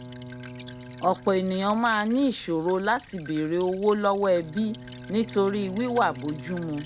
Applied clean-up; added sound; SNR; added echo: none; Stream / Trickle, dribble + Bowed string instrument; 16 dB; none.